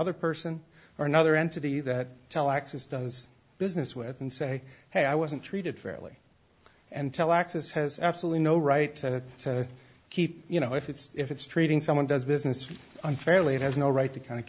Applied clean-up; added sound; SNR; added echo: none; none; none; none.